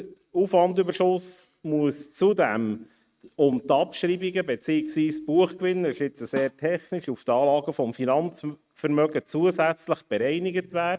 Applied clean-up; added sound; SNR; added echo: neural mask model RNNoise.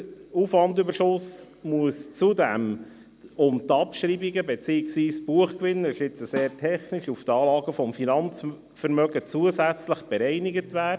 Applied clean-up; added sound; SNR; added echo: none; Snare drum; 20 dB; none.